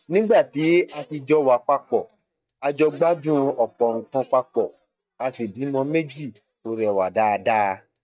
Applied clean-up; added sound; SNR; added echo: neural mask model DeepFilterNet 3.